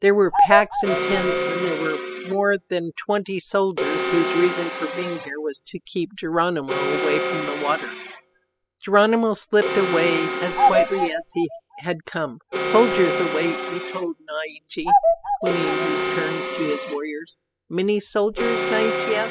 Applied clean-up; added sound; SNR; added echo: classical method spectral subtraction.